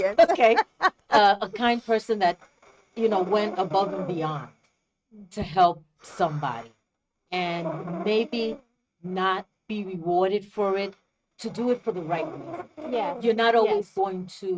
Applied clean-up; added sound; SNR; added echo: neural mask model RNNoise.